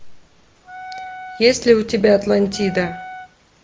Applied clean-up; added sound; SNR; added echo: none; Wind instrument, woodwind instrument + Strum; 15 dB; none.